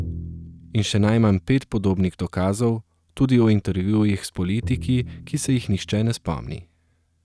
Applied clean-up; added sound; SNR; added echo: neural mask model RNNoise.